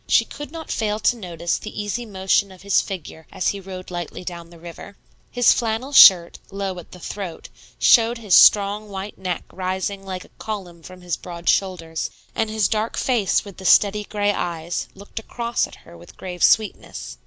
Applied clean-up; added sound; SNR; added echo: none; none; none; none.